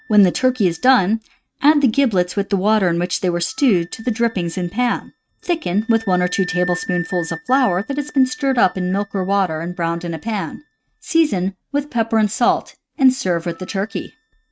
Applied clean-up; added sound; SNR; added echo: neural mask model RNNoise.